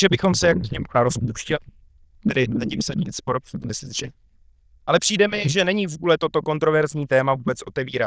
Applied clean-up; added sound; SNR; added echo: neural diffusion model UNIVERSE++.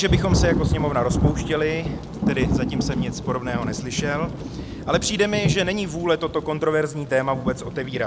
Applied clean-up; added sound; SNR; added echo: none; Thunder / Rain; 1 dB; none.